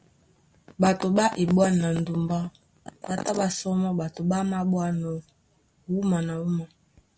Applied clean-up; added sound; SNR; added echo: none; none; none; none.